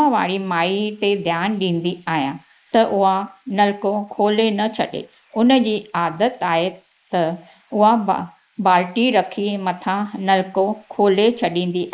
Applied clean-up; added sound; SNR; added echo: neural mask model Resemble Enhance denoiser.